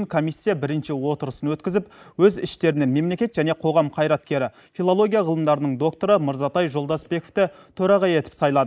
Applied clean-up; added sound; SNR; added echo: neural mask model Resemble Enhance denoiser.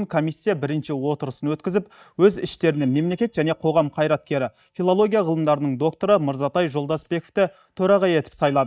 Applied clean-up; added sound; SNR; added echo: neural mask model DeepFilterNet 3.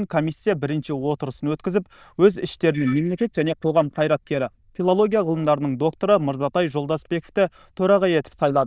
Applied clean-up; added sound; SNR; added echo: neural diffusion model UNIVERSE++.